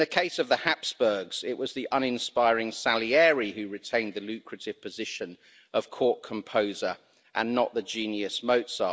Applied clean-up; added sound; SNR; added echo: none; none; none; none.